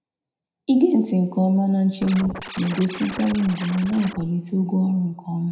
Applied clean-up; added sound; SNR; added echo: none; Scratching (performance technique); 13 dB; reverberation time 0.7 s.